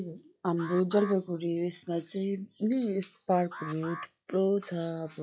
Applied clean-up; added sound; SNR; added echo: classical method log-MMSE.